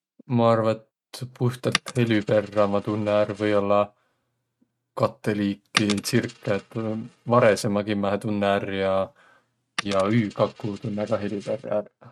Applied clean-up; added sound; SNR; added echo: neural mask model RNNoise.